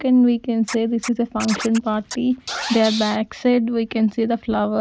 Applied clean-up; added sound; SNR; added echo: none; Scratching (performance technique); 12 dB; none.